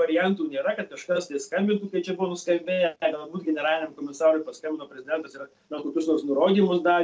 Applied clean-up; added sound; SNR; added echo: none; none; none; none.